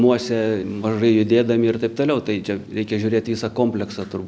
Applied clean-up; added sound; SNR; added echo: none; none; none; none.